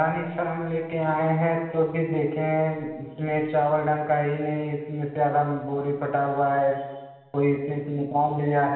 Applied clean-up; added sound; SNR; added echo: none; none; none; reverberation time 1.2 s.